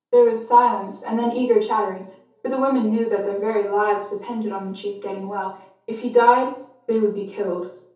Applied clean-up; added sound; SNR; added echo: none; none; none; reverberation time 0.5 s.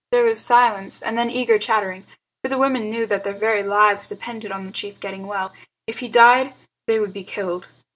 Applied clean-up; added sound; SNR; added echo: none; none; none; none.